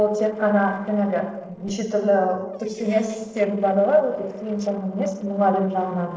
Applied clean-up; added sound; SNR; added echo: neural separator model SepFormer DNS4.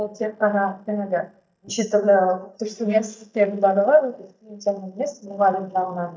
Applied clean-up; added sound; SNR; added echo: neural mask model DeepFilterNet 3.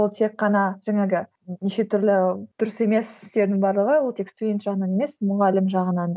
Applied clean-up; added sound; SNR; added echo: none; none; none; none.